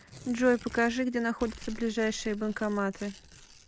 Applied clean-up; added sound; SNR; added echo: none; Tearing; 17 dB; none.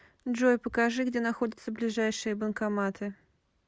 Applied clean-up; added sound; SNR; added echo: none; none; none; none.